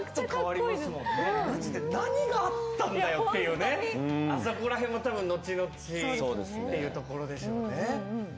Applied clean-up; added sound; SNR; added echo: none; none; none; none.